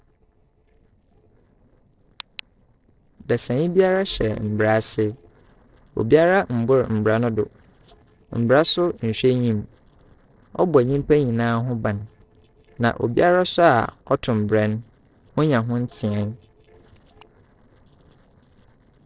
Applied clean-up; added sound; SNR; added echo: neural separator model SepFormer DNS4.